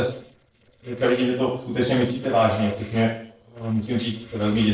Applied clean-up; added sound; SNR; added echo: neural separator model SepFormer DNS4.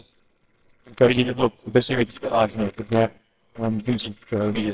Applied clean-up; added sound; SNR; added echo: neural separator model SepFormer WHAMR!.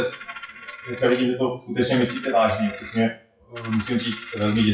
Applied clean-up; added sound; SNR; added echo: classical method WPE with log-MMSE.